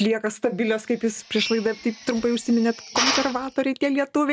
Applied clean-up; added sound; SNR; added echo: none; Drill; 8 dB; none.